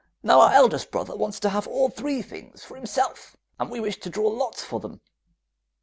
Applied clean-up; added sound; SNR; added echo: none; none; none; none.